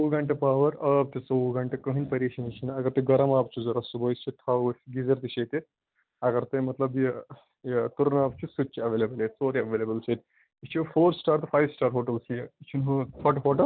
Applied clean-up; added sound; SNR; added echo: none; none; none; none.